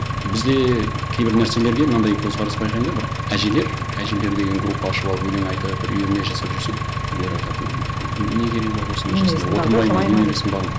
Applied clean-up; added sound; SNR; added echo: none; Engine; 3 dB; none.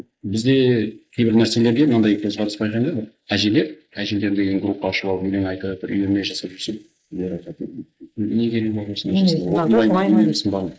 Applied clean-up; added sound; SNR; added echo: neural mask model Resemble Enhance denoiser.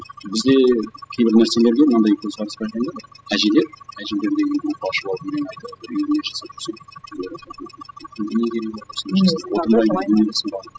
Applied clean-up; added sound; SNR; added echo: classical method spectral subtraction.